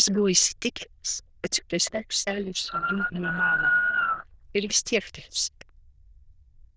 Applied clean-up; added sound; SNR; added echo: neural diffusion model UNIVERSE++.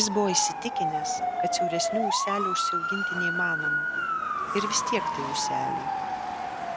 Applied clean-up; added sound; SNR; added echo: none; Motor vehicle (road) / Siren; -3 dB; none.